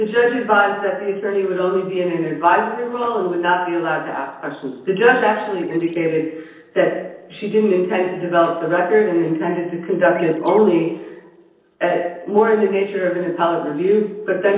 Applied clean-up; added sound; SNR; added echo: neural separator model SepFormer DNS4.